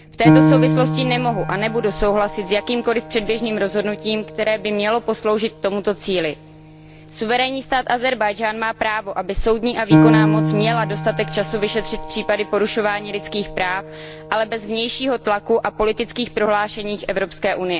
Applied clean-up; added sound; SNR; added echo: none; Piano; 2 dB; none.